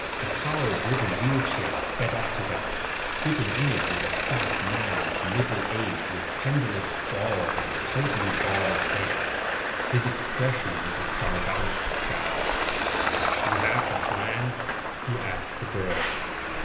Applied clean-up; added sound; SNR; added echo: none; Traffic noise, roadway noise; -3 dB; reverberation time 0.8 s.